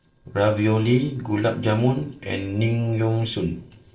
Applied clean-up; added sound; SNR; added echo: neural separator model SepFormer DNS4.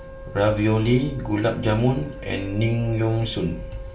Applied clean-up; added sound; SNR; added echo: none; Wind instrument, woodwind instrument; 19 dB; reverberation time 0.2 s.